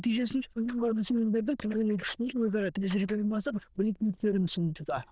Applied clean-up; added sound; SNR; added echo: neural diffusion model UNIVERSE++.